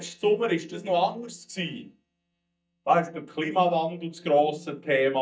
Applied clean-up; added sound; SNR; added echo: neural mask model DeepFilterNet 3.